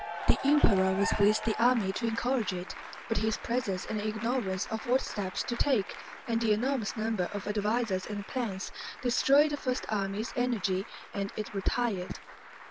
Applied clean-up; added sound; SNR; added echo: none; Applause / Cheering; 13 dB; none.